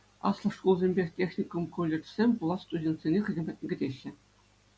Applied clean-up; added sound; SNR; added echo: none; none; none; none.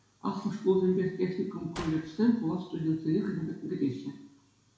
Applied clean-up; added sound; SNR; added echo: none; Gunshot, gunfire; 20 dB; reverberation time 0.6 s.